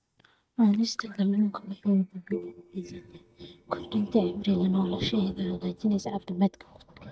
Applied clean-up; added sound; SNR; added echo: neural mask model DeepFilterNet 3.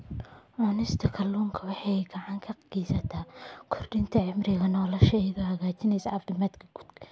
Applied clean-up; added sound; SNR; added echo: none; none; none; none.